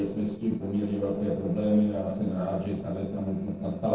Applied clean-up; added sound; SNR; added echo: neural separator model SepFormer DNS4.